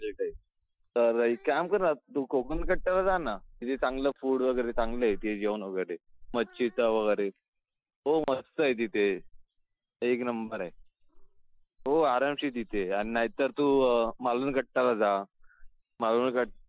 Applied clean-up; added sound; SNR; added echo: classical method Wiener filter.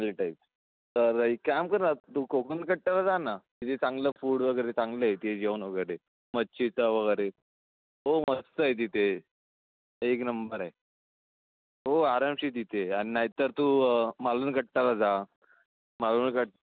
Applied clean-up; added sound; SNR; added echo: none; none; none; none.